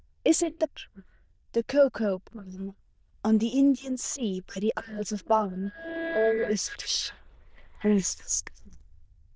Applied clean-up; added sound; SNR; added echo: neural diffusion model UNIVERSE++.